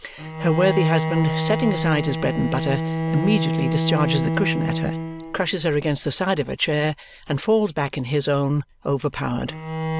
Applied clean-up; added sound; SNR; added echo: none; Bowed string instrument; 4 dB; none.